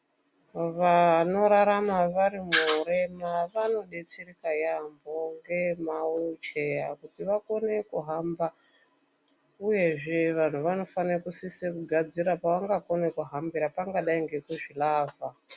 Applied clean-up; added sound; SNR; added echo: none; none; none; none.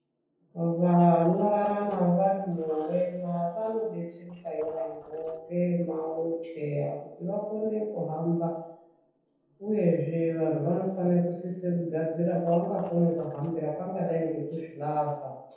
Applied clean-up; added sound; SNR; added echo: neural separator model SepFormer DNS4.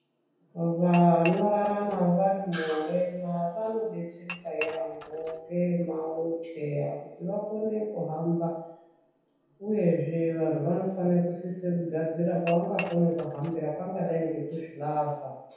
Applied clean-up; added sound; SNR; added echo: none; Dishes, pots, and pans / Chink, clink; 15 dB; reverberation time 0.9 s.